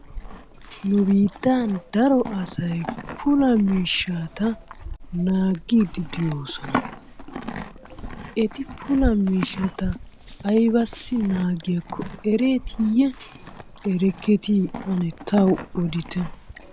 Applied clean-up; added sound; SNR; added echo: none; Livestock, farm animals, working animals; 12 dB; none.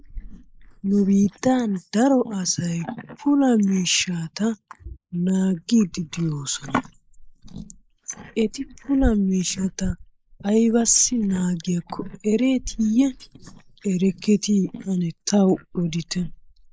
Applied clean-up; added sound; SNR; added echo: neural mask model Resemble Enhance denoiser.